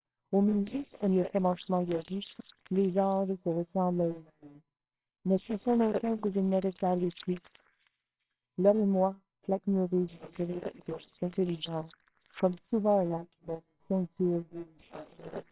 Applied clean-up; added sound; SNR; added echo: neural separator model SepFormer WHAMR!.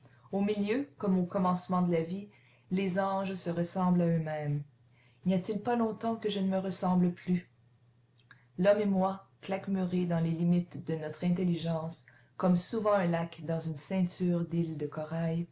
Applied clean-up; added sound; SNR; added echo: none; none; none; none.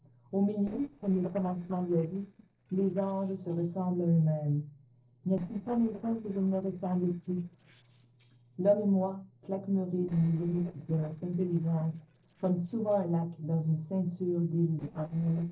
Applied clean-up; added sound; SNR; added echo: neural separator model SepFormer DNS4.